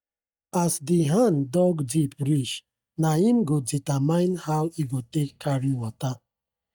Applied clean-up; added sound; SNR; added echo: neural mask model DeepFilterNet 3.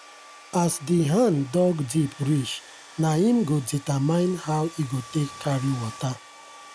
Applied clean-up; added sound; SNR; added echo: none; Domestic sounds, home sounds; 20 dB; none.